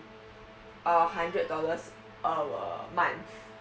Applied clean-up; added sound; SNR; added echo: none; Meow + Musical instrument; 18 dB; none.